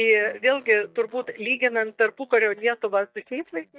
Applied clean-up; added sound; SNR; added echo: neural mask model DeepFilterNet 3.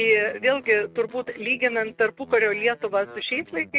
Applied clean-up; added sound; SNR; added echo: neural mask model RNNoise.